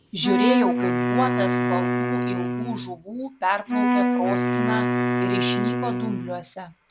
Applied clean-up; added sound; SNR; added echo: none; Wind instrument, woodwind instrument; -3 dB; none.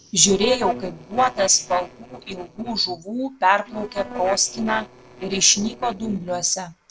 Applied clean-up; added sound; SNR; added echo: neural separator model SepFormer DNS4.